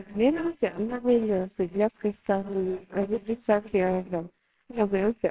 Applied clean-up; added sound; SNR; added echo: neural separator model SepFormer WHAMR!.